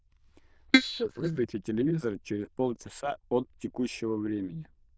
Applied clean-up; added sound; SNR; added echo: neural diffusion model UNIVERSE++.